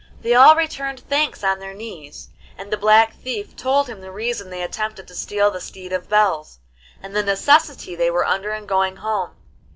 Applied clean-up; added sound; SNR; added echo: none; none; none; none.